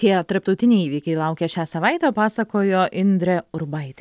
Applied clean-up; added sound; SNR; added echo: none; none; none; none.